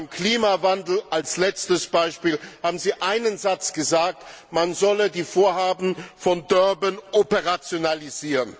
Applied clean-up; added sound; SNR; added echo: none; none; none; none.